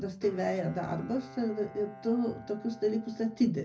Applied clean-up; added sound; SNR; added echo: none; Bowed string instrument; 18 dB; reverberation time 0.4 s.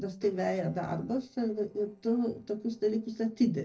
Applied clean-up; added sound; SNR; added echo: neural separator model SepFormer DNS4.